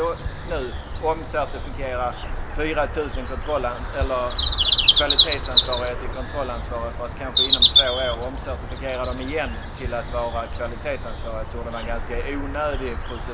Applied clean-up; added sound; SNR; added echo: none; Bird vocalization, bird call, bird song; -5 dB; reverberation time 1.1 s.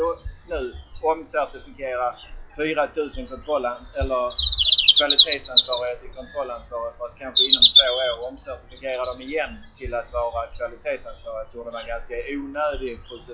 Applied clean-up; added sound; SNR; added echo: classical method WPE with log-MMSE.